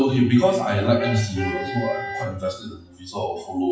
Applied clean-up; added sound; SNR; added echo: classical method WPE with log-MMSE.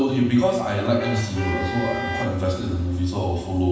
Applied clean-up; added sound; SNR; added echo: none; Traffic noise, roadway noise / Vehicle horn, car horn, honking; 11 dB; reverberation time 1.1 s.